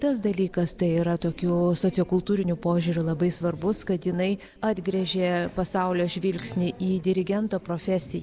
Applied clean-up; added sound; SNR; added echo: none; none; none; none.